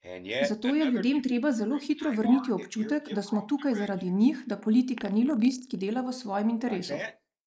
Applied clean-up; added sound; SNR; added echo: neural mask model Resemble Enhance denoiser.